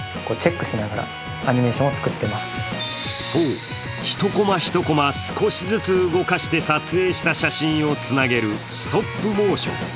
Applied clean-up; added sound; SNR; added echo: none; none; none; none.